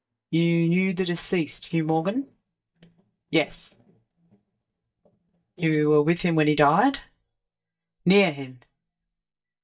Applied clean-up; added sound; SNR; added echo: neural mask model DeepFilterNet 3.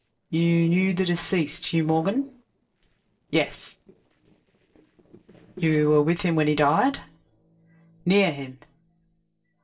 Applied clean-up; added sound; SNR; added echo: neural separator model SepFormer DNS4.